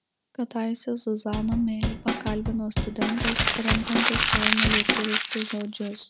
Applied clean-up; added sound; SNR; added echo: none; Drum / Drum kit + Crumpling, crinkling; -3 dB; none.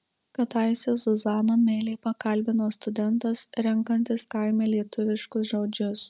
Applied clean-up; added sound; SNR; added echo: none; none; none; none.